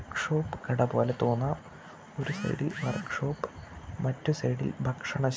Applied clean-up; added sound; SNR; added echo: none; none; none; none.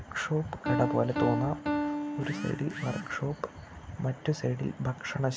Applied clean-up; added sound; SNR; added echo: none; Piano; 4 dB; none.